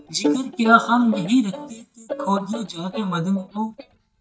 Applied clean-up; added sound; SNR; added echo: neural mask model DeepFilterNet 3.